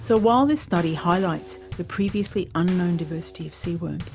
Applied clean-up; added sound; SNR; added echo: none; Bass drum / Snare drum / Drum kit; 15 dB; none.